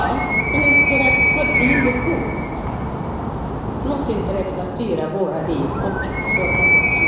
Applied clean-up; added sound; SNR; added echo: none; Animal; -4 dB; reverberation time 1.0 s.